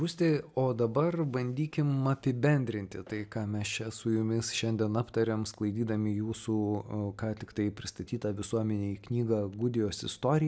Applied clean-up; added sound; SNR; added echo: none; none; none; none.